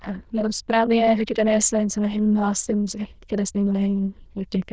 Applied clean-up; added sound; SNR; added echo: neural diffusion model UNIVERSE++.